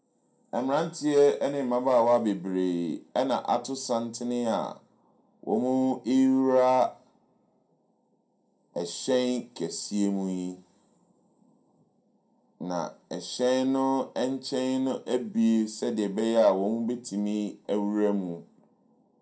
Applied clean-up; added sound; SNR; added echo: none; none; none; reverberation time 0.2 s.